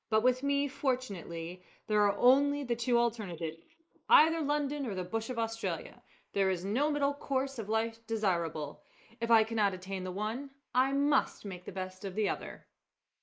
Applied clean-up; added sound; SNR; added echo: neural mask model Resemble Enhance denoiser.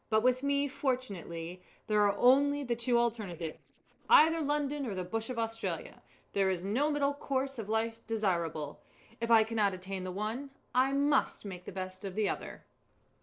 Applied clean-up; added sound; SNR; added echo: neural separator model SepFormer DNS4.